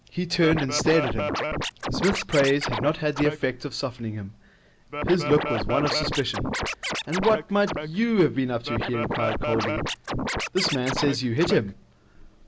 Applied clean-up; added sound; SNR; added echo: none; Scratching (performance technique); 3 dB; none.